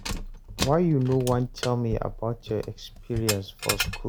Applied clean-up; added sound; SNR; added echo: none; Keys jangling; 6 dB; none.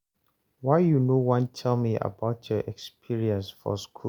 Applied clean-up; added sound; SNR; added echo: none; none; none; none.